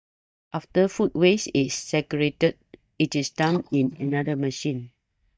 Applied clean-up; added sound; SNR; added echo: neural mask model DeepFilterNet 3.